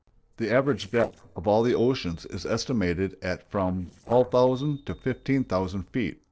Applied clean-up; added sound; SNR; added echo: neural separator model SepFormer DNS4.